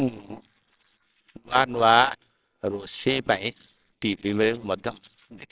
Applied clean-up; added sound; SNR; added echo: neural separator model SepFormer WHAMR!.